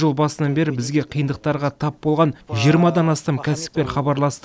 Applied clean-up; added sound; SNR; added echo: none; none; none; none.